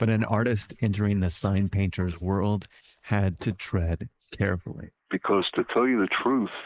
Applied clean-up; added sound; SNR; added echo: neural mask model Resemble Enhance denoiser.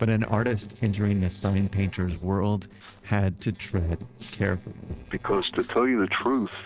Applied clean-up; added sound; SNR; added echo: neural separator model SepFormer DNS4.